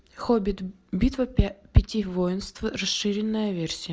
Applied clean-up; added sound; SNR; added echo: none; none; none; none.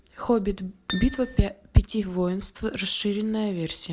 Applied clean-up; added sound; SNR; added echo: none; Acoustic guitar; 8 dB; none.